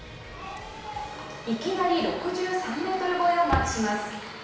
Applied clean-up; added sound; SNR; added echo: none; Slam; 11 dB; reverberation time 0.9 s.